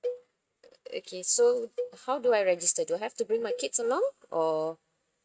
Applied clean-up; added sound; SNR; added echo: neural mask model RNNoise.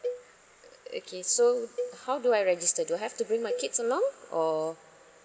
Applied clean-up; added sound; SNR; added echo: none; Cowbell; 12 dB; none.